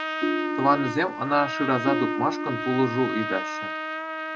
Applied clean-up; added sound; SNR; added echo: none; Trumpet + Ringtone; 2 dB; none.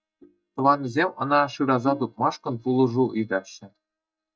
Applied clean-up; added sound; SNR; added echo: neural mask model DeepFilterNet 3.